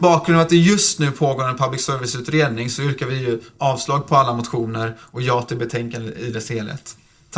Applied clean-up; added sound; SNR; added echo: neural separator model SepFormer DNS4.